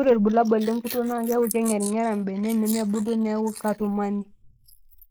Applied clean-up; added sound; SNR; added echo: neural mask model Resemble Enhance denoiser.